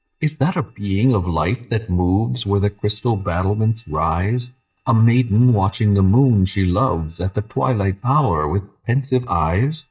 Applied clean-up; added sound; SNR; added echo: neural mask model DeepFilterNet 3.